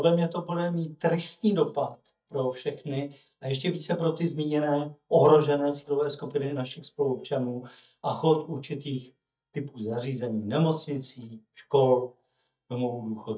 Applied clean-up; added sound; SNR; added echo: neural mask model DeepFilterNet 3.